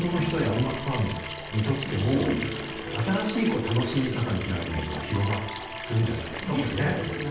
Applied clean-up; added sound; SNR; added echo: none; Sink (filling or washing) / Water tap, faucet; 9 dB; reverberation time 0.9 s.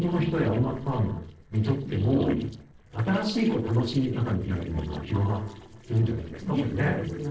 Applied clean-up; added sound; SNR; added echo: neural separator model SepFormer DNS4.